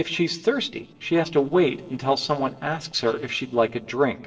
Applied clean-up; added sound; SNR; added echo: neural separator model SepFormer DNS4.